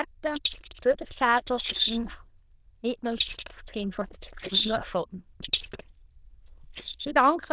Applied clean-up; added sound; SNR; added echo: neural diffusion model UNIVERSE++.